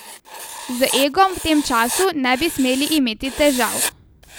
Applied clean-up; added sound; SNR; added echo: none; Writing; 9 dB; none.